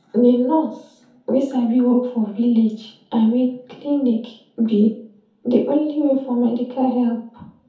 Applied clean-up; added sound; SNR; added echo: none; none; none; reverberation time 0.5 s.